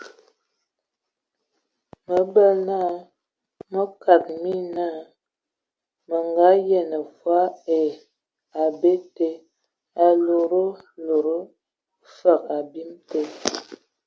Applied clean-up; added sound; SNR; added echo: none; none; none; none.